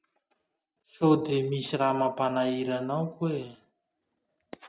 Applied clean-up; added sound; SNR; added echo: none; none; none; none.